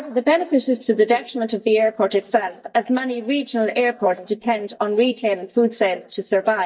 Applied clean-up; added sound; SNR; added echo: neural mask model DeepFilterNet 3.